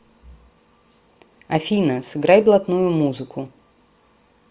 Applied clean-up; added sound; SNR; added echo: none; none; none; none.